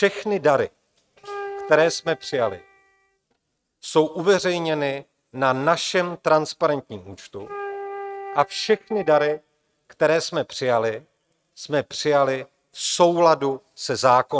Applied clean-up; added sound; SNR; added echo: neural mask model RNNoise.